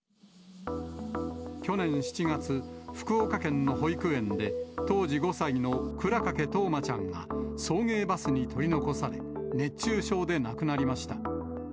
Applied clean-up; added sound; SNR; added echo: none; none; none; none.